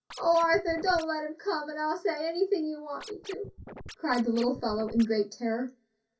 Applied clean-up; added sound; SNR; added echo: none; Scratching (performance technique); 16 dB; reverberation time 0.3 s.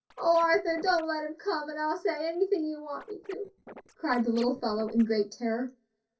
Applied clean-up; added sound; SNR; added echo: neural separator model SepFormer DNS4.